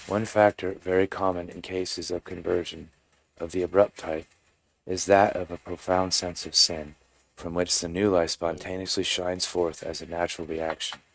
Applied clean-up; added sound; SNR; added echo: neural mask model RNNoise.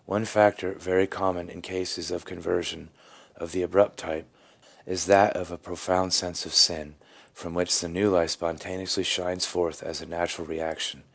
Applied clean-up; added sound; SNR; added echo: none; none; none; none.